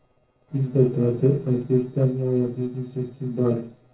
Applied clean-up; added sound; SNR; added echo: neural separator model SepFormer DNS4.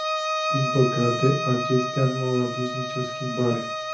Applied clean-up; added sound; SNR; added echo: none; Bowed string instrument; 3 dB; reverberation time 0.6 s.